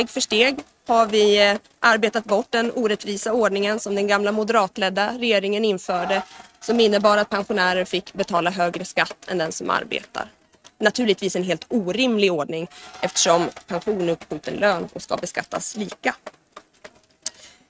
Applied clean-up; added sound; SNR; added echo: neural mask model RNNoise.